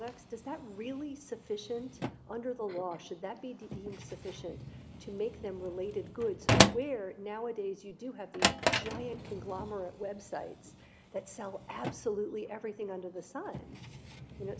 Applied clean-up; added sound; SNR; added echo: none; Drawer open or close; -3 dB; none.